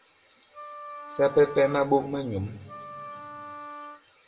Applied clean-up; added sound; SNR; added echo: none; Wind instrument, woodwind instrument; 14 dB; reverberation time 0.9 s.